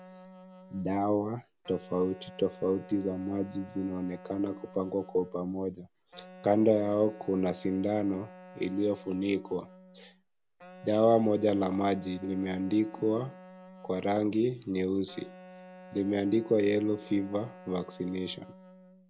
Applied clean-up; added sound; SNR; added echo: none; Wind instrument, woodwind instrument; 20 dB; none.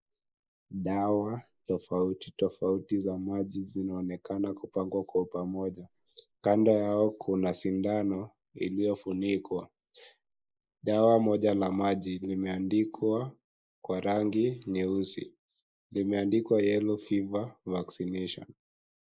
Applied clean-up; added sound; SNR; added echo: neural mask model Resemble Enhance denoiser.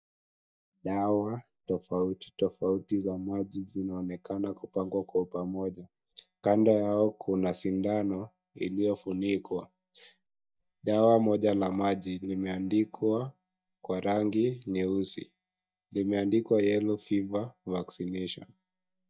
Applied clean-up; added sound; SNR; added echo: neural mask model DeepFilterNet 3.